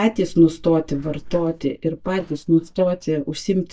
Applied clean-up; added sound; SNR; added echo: neural mask model DeepFilterNet 3.